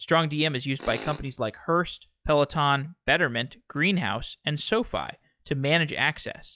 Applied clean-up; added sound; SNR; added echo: classical method log-MMSE.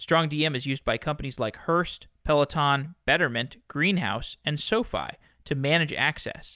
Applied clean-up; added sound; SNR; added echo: none; none; none; none.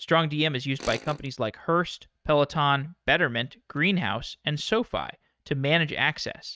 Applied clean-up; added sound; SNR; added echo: neural mask model RNNoise.